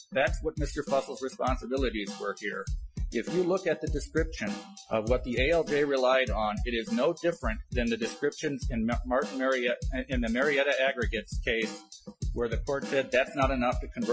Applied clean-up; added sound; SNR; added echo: classical method Wiener filter.